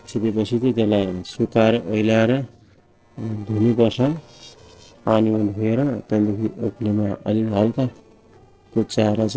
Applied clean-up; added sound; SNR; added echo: neural separator model SepFormer DNS4.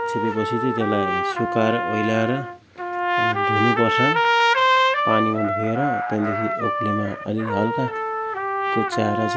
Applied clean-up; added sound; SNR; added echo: none; Trumpet; -2 dB; none.